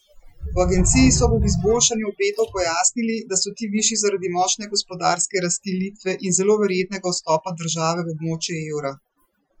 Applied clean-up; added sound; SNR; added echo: classical method Wiener filter.